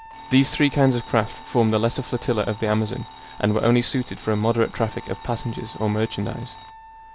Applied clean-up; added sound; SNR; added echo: none; Wind instrument, woodwind instrument + Alarm; 17 dB; none.